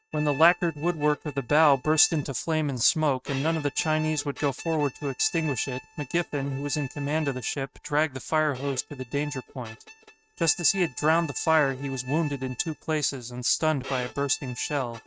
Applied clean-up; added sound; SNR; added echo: neural mask model RNNoise.